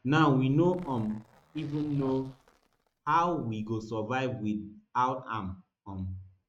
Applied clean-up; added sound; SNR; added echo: neural mask model RNNoise.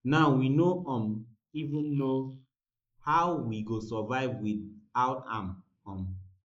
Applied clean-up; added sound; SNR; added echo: neural mask model Resemble Enhance denoiser.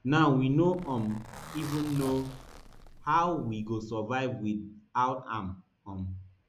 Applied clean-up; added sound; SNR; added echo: none; Zipper (clothing); 16 dB; none.